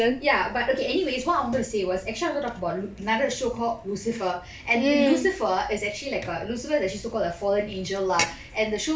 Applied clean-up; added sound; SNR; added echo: none; none; none; none.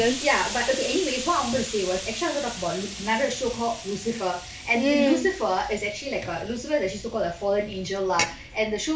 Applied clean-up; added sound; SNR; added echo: none; Explosion; 12 dB; none.